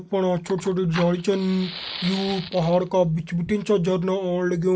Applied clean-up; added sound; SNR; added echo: none; Fire; 15 dB; none.